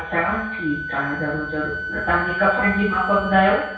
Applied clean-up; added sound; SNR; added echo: none; Wind instrument, woodwind instrument; 7 dB; reverberation time 0.6 s.